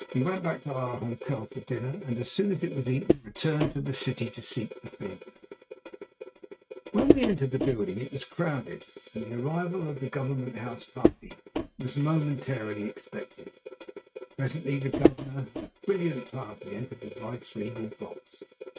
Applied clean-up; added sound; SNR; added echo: neural mask model RNNoise.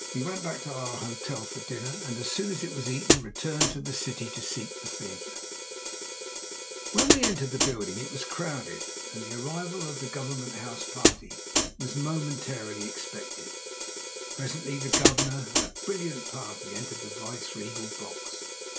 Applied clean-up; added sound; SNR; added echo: none; Hi-hat; -4 dB; none.